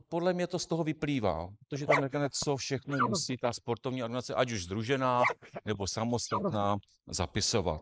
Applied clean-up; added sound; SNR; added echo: neural mask model Resemble Enhance denoiser.